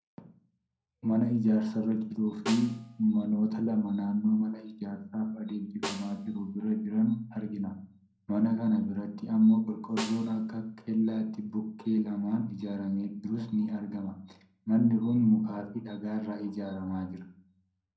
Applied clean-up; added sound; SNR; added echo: none; Snare drum; 15 dB; reverberation time 0.5 s.